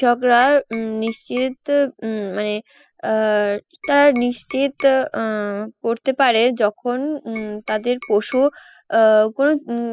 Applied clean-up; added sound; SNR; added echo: classical method spectral subtraction.